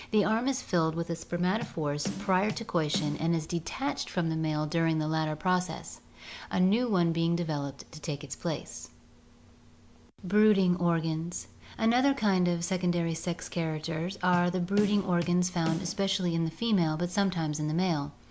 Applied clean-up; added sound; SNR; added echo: none; Bass drum / Snare drum; 10 dB; none.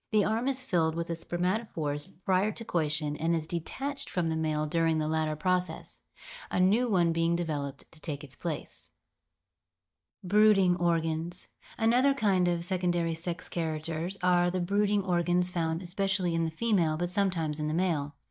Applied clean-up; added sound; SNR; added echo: neural mask model DeepFilterNet 3.